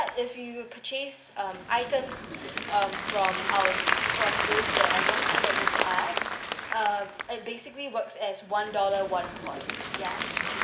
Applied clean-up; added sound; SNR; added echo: none; Applause; -1 dB; reverberation time 0.3 s.